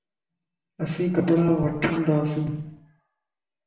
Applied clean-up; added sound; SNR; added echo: none; none; none; reverberation time 0.8 s.